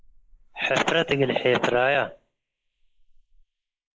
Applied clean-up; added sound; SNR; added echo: neural mask model Resemble Enhance denoiser.